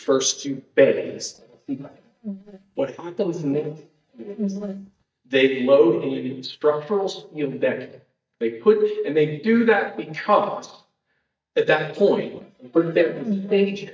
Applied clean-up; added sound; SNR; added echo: neural mask model DeepFilterNet 3.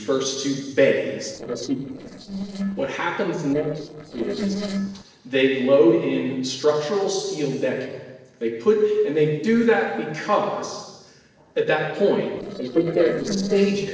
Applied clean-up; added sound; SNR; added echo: neural separator model SepFormer DNS4.